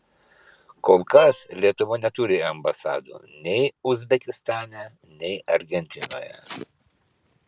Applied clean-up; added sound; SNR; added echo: none; Bowed string instrument; 12 dB; none.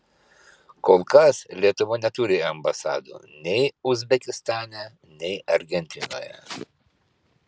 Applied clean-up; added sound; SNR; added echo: none; none; none; none.